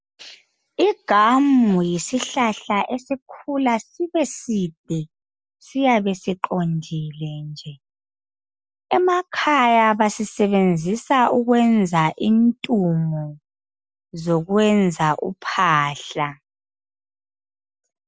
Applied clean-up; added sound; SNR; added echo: none; none; none; none.